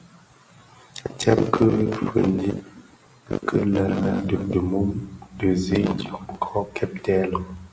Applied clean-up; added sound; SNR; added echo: none; none; none; none.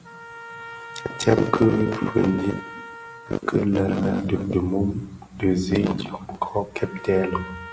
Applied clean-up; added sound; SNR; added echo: none; Trumpet; 17 dB; none.